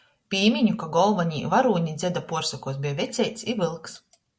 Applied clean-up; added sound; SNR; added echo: none; none; none; none.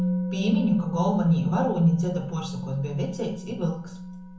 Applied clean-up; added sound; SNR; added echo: none; Musical instrument; 5 dB; reverberation time 0.6 s.